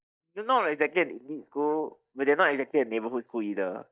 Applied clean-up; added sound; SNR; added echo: neural mask model DeepFilterNet 3.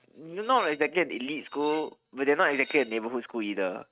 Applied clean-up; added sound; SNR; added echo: neural mask model RNNoise.